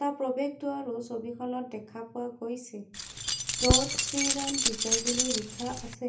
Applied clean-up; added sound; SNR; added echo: none; Keys jangling; -5 dB; reverberation time 0.3 s.